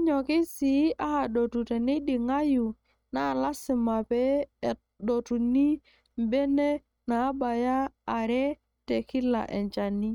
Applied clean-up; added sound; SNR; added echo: neural mask model RNNoise.